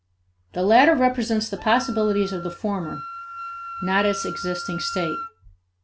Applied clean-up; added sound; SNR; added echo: none; Wind instrument, woodwind instrument; 12 dB; none.